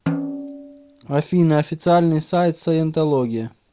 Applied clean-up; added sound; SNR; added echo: none; Snare drum; 11 dB; none.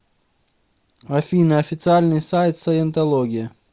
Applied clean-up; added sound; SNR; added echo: none; none; none; none.